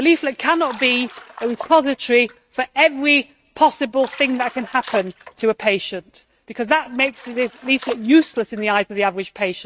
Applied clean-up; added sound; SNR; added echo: neural mask model RNNoise.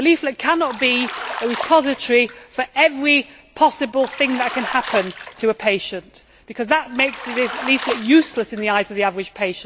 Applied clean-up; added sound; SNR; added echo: none; Bathtub (filling or washing); 12 dB; none.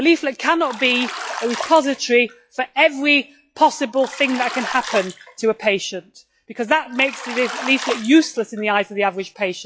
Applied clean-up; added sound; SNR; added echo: classical method log-MMSE.